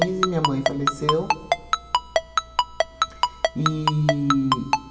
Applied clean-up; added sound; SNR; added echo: none; Ringtone; -2 dB; reverberation time 2.0 s.